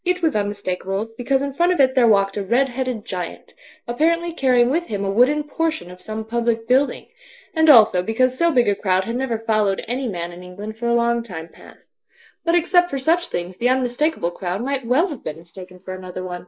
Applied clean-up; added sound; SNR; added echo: neural mask model Resemble Enhance denoiser.